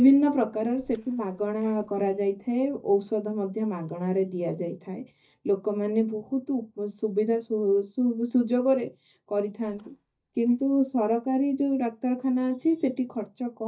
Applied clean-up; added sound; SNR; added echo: neural mask model DeepFilterNet 3.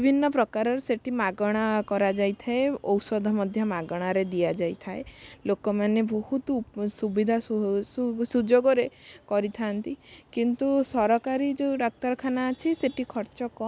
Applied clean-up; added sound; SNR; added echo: none; none; none; none.